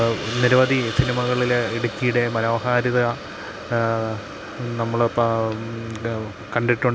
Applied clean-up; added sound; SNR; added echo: none; Hiss; 11 dB; none.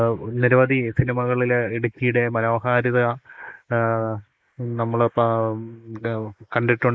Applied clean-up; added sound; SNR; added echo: neural mask model Resemble Enhance denoiser.